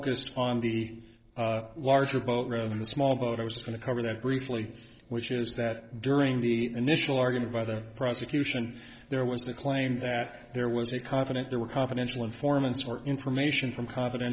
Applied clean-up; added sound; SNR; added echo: neural separator model SepFormer DNS4.